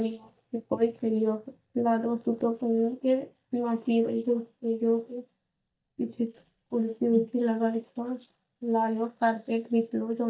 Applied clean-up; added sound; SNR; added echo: neural mask model DeepFilterNet 3.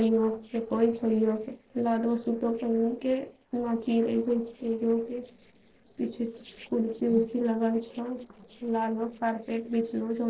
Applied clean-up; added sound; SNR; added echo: neural separator model SepFormer DNS4.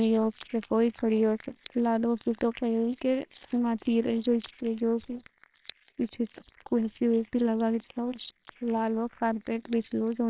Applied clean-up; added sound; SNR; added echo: neural separator model SepFormer WHAMR!.